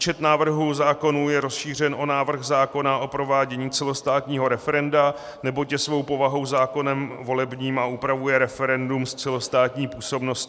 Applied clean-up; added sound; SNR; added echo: none; none; none; none.